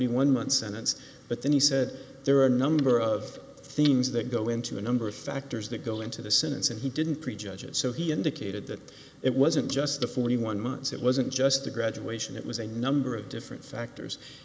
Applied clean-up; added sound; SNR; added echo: none; none; none; none.